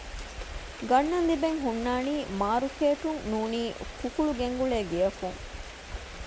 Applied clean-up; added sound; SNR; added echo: none; Rain; 15 dB; none.